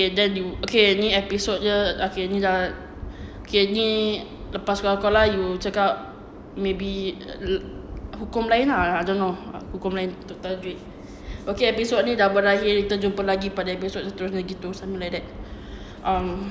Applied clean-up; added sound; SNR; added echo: none; none; none; none.